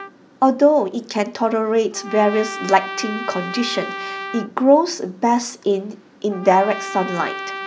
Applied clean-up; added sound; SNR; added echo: none; Trumpet; 12 dB; none.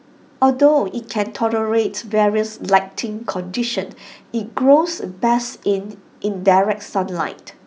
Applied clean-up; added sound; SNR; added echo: none; none; none; none.